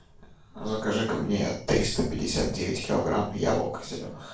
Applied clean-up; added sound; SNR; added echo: none; none; none; reverberation time 0.4 s.